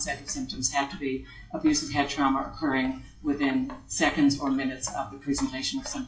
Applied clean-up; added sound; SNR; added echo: classical method WPE with log-MMSE.